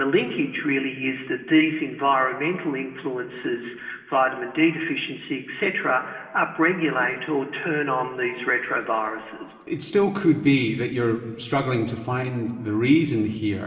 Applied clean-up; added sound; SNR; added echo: none; none; none; reverberation time 1.7 s.